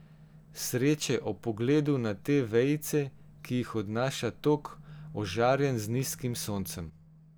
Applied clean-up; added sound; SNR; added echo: none; none; none; none.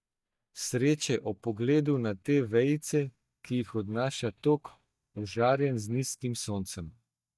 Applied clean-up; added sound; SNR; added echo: neural mask model DeepFilterNet 3.